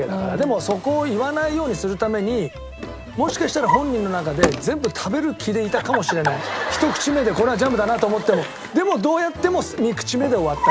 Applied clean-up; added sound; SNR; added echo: none; Drawer open or close; 9 dB; none.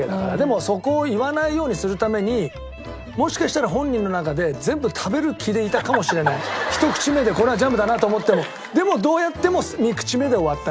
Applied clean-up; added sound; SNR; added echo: none; none; none; none.